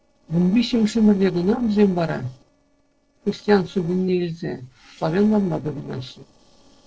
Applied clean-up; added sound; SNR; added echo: neural separator model SepFormer DNS4.